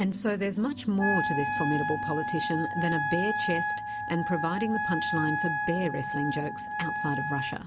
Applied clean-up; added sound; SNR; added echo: none; Wind instrument, woodwind instrument; 1 dB; none.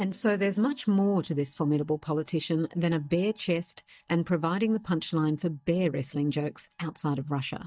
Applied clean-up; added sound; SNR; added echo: neural mask model DeepFilterNet 3.